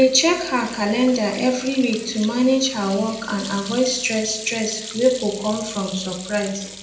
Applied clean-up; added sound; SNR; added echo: none; Sink (filling or washing) / Hands; 14 dB; reverberation time 0.7 s.